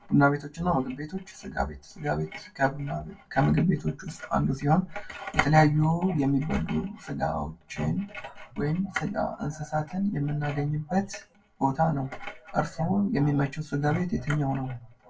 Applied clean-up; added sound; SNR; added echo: none; none; none; reverberation time 0.2 s.